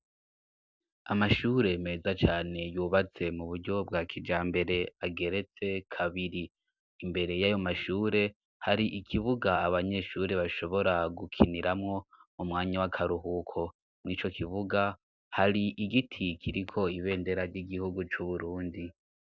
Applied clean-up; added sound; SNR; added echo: none; none; none; none.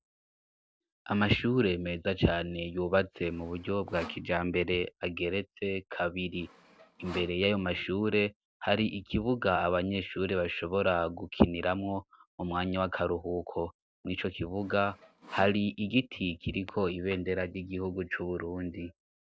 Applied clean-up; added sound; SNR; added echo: none; Sawing; 19 dB; none.